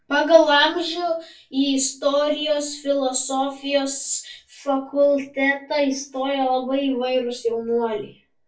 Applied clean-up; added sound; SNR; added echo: none; none; none; reverberation time 0.2 s.